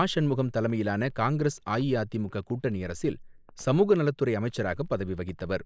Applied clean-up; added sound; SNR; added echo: neural mask model Resemble Enhance denoiser.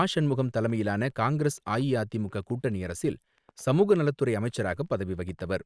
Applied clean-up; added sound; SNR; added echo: neural mask model RNNoise.